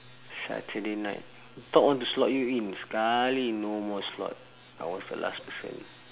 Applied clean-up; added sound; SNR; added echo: none; none; none; none.